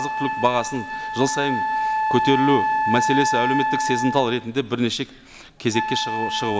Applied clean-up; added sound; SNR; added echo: none; Wind instrument, woodwind instrument; 1 dB; none.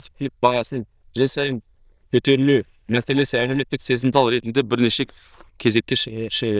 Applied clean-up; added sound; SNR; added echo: neural diffusion model UNIVERSE++.